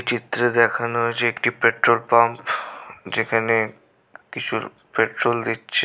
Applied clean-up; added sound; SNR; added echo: none; none; none; none.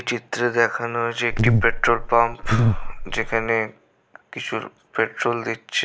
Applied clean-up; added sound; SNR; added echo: none; Buzz; -2 dB; none.